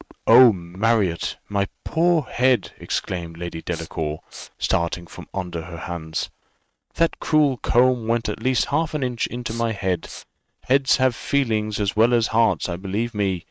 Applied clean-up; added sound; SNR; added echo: neural mask model RNNoise.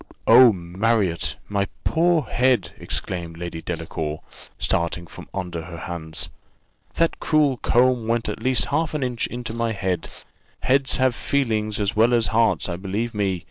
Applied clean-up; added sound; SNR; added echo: neural separator model SepFormer DNS4.